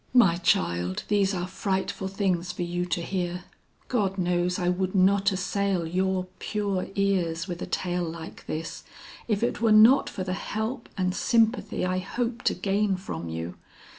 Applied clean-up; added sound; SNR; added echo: none; none; none; none.